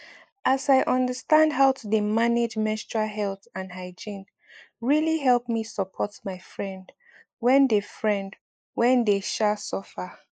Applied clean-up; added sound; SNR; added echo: neural mask model Resemble Enhance denoiser.